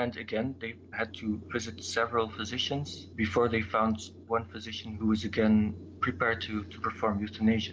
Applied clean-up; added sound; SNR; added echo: none; none; none; none.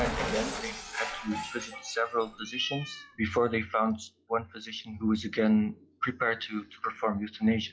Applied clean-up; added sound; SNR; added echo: classical method log-MMSE.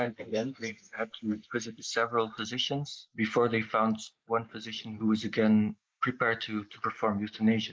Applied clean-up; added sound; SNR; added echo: neural mask model Resemble Enhance denoiser.